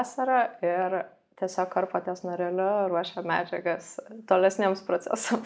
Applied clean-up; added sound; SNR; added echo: none; none; none; none.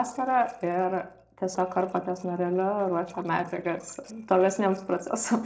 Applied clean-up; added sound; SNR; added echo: neural separator model SepFormer DNS4.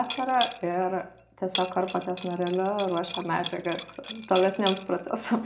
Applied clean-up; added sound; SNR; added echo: none; Liquid; 9 dB; reverberation time 0.3 s.